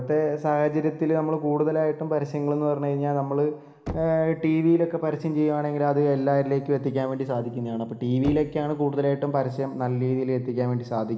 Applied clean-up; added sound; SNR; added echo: none; Knock; 19 dB; reverberation time 1.3 s.